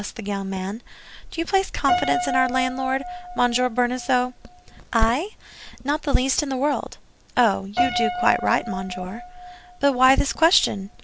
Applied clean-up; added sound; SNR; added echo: none; Piano; 8 dB; none.